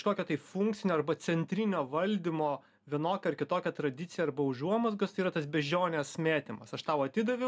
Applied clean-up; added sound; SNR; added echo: none; none; none; none.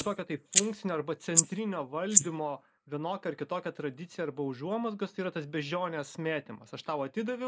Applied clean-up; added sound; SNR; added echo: neural mask model Resemble Enhance denoiser.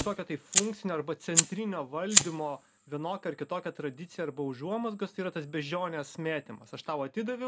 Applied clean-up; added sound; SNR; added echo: none; Fire; 0 dB; none.